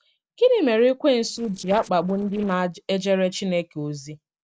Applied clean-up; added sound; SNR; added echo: neural separator model SepFormer DNS4.